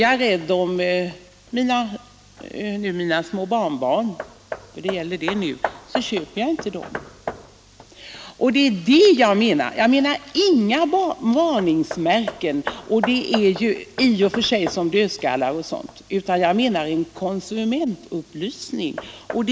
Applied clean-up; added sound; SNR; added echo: none; Hammer; 15 dB; none.